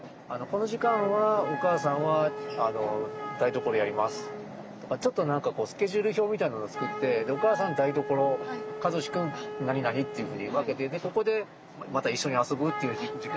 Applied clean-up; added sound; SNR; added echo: none; Wind instrument, woodwind instrument; 10 dB; none.